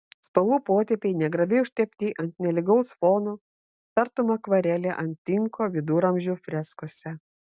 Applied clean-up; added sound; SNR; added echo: none; none; none; none.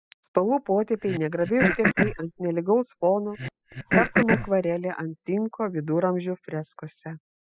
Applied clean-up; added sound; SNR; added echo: classical method spectral subtraction.